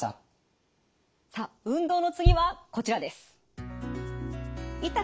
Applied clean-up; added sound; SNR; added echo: none; Bass drum; -2 dB; none.